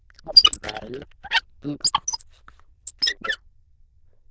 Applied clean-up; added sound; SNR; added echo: neural diffusion model UNIVERSE++.